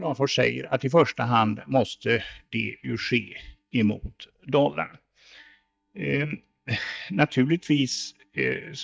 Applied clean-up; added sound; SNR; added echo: neural mask model DeepFilterNet 3.